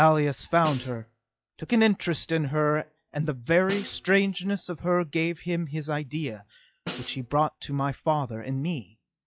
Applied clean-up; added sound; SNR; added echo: classical method log-MMSE.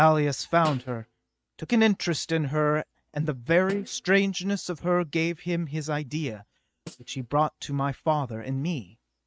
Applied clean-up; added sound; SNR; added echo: neural mask model RNNoise.